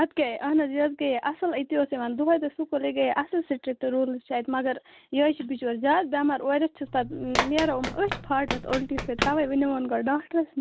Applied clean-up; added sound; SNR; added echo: none; Run; 7 dB; none.